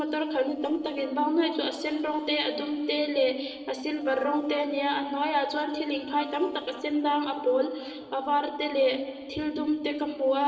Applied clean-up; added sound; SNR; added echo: neural separator model SepFormer DNS4.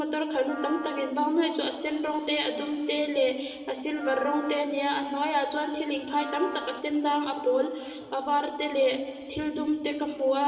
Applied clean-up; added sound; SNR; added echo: none; Wind instrument, woodwind instrument; 15 dB; reverberation time 2.3 s.